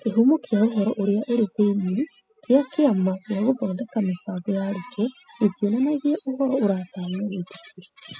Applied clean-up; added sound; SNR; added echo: classical method spectral subtraction.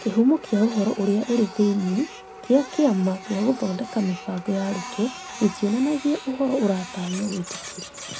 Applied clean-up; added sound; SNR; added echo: none; Printer; 15 dB; none.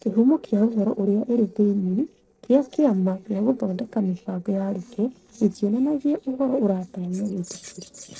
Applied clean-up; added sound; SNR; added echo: neural separator model SepFormer DNS4.